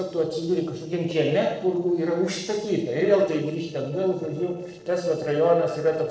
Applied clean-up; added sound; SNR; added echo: neural separator model SepFormer DNS4.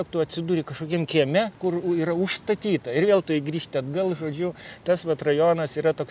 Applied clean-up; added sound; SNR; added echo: none; none; none; none.